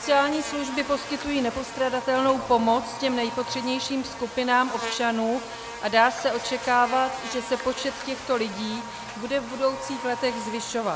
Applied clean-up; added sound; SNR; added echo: none; Buzz; 11 dB; none.